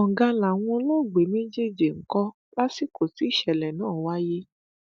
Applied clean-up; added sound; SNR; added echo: none; none; none; none.